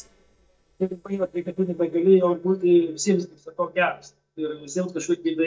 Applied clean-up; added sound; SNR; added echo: neural mask model DeepFilterNet 3.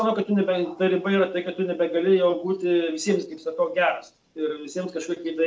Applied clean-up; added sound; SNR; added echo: none; none; none; none.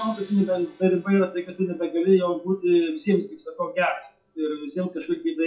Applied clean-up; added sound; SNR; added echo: classical method WPE with log-MMSE.